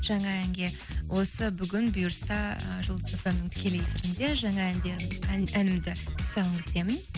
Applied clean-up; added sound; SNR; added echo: none; none; none; none.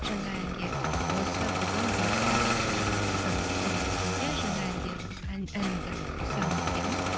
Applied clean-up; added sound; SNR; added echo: none; Engine starting; -5 dB; none.